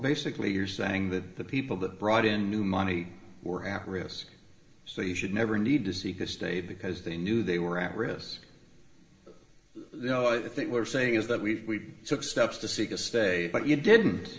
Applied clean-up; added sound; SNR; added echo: none; none; none; reverberation time 1.3 s.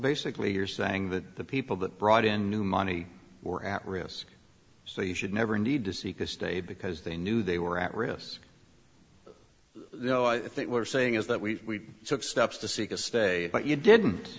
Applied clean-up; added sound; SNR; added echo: none; none; none; none.